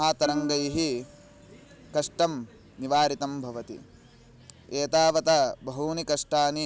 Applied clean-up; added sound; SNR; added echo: none; Plucked string instrument; 10 dB; none.